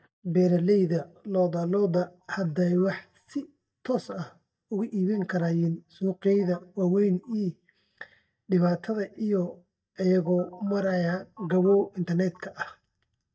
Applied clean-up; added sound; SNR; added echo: neural mask model DeepFilterNet 3.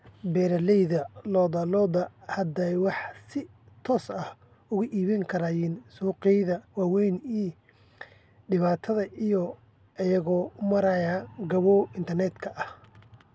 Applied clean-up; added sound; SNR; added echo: none; none; none; none.